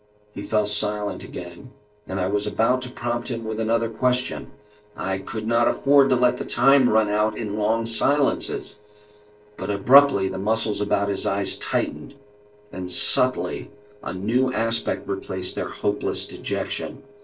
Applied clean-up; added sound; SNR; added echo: neural separator model SepFormer DNS4.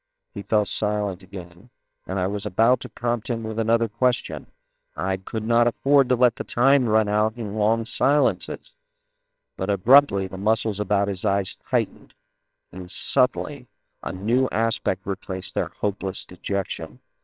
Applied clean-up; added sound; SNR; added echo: neural separator model SepFormer WHAMR!.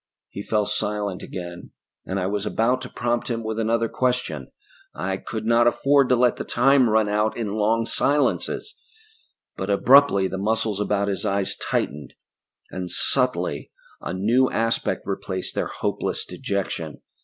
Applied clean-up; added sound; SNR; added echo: none; none; none; none.